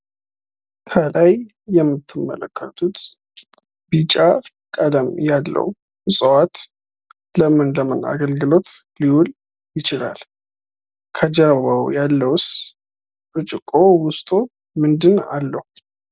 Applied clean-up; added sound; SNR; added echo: none; none; none; none.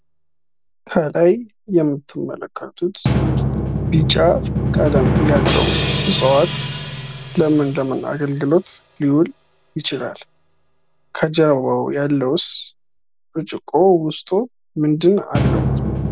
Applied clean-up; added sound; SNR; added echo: none; Drum; 4 dB; none.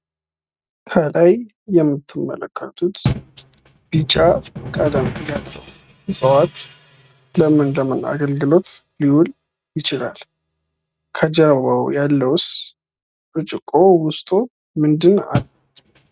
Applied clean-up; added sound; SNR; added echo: neural mask model RNNoise.